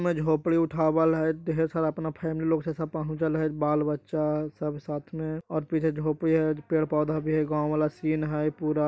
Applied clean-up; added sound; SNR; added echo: none; none; none; none.